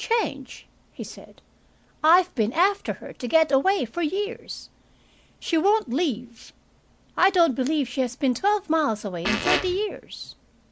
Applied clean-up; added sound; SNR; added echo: none; Fart; 1 dB; none.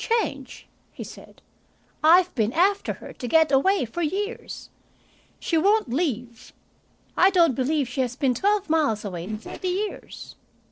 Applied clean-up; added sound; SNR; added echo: neural separator model SepFormer DNS4.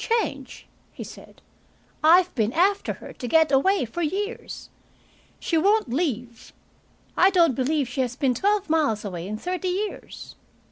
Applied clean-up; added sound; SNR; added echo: none; none; none; none.